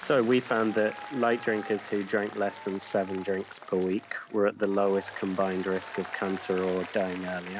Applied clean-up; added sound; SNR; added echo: none; Applause; 15 dB; none.